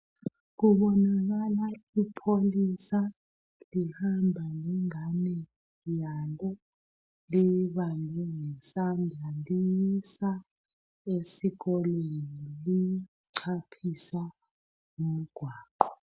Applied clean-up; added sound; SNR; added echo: none; none; none; none.